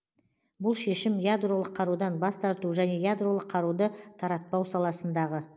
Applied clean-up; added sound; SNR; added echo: none; none; none; none.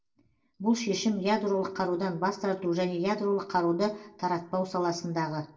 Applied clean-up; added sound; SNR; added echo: none; none; none; reverberation time 0.2 s.